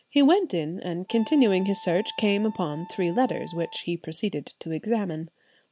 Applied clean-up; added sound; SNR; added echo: none; Wind instrument, woodwind instrument; 19 dB; none.